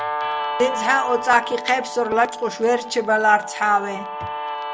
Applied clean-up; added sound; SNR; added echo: none; Guitar; 7 dB; none.